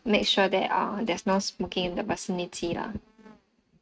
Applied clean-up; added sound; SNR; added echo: neural mask model RNNoise.